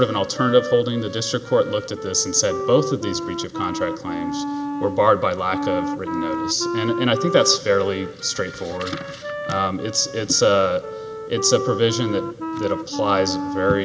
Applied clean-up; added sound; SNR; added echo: none; Wind instrument, woodwind instrument; 7 dB; none.